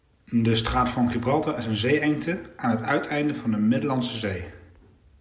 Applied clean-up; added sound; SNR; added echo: none; none; none; none.